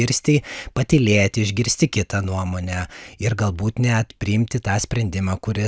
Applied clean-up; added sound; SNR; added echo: none; none; none; none.